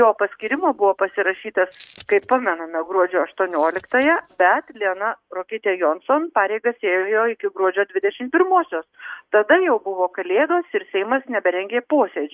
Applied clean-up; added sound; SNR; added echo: neural mask model RNNoise.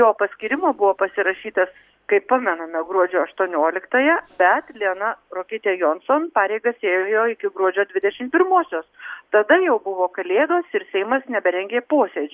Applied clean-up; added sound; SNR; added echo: none; none; none; none.